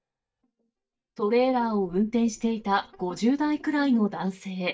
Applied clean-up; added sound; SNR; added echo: neural mask model DeepFilterNet 3.